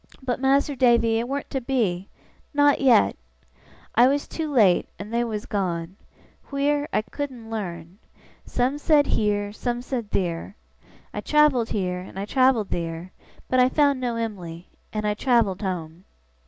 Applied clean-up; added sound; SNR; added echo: none; none; none; none.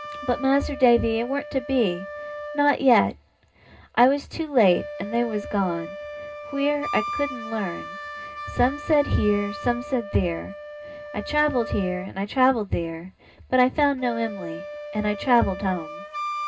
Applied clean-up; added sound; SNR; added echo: none; Wind instrument, woodwind instrument; 11 dB; reverberation time 0.2 s.